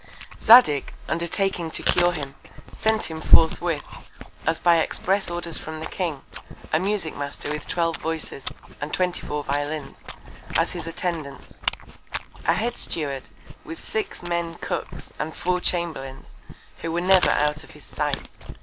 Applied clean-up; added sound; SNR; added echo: none; Chewing, mastication; 11 dB; none.